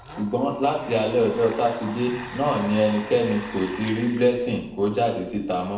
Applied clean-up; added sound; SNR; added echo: none; Domestic sounds, home sounds; 16 dB; reverberation time 0.7 s.